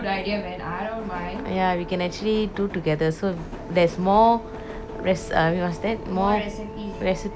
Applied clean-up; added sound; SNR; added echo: none; Subway, metro, underground + Brass instrument; 12 dB; none.